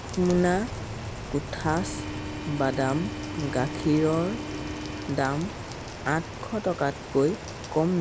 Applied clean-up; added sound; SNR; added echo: none; Rain + Organ; 7 dB; none.